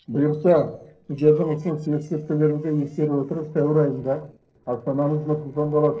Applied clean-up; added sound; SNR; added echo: neural separator model SepFormer DNS4.